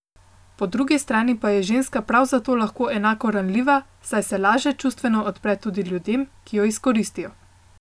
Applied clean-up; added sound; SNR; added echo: none; none; none; none.